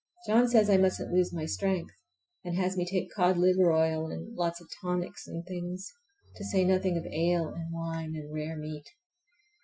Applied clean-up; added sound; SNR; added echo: classical method Wiener filter.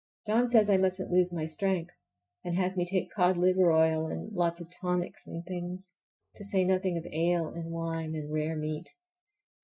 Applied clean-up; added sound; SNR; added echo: neural mask model DeepFilterNet 3.